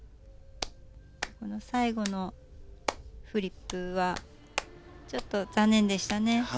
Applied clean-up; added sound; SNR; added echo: none; Hands; 11 dB; none.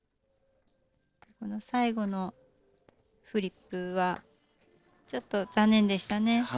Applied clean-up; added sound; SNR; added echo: neural separator model SepFormer DNS4.